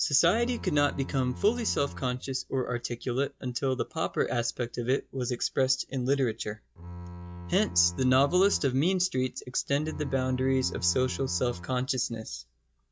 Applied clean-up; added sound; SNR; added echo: none; Bowed string instrument; 13 dB; none.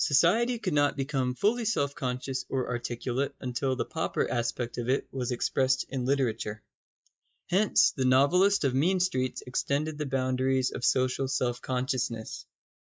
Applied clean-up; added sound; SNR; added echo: neural mask model Resemble Enhance denoiser.